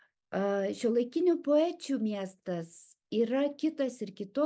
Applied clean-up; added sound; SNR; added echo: none; none; none; none.